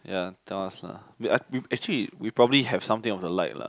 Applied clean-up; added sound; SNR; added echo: none; none; none; none.